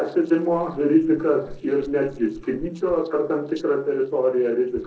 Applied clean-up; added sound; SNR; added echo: neural separator model SepFormer DNS4.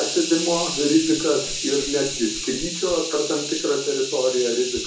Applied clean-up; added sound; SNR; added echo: none; Hiss; 6 dB; reverberation time 0.5 s.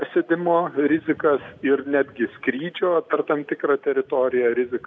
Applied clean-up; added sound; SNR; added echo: none; none; none; none.